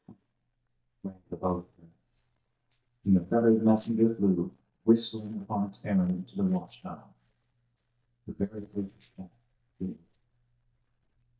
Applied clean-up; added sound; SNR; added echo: neural mask model DeepFilterNet 3.